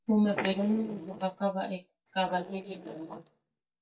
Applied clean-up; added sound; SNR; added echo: neural mask model DeepFilterNet 3.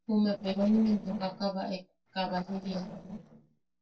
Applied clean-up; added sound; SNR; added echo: neural separator model SepFormer DNS4.